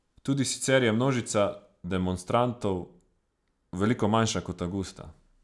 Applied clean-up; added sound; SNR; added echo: none; none; none; none.